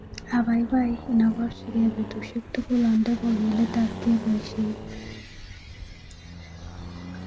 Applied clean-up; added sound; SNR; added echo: none; Accelerating, revving, vroom; 12 dB; none.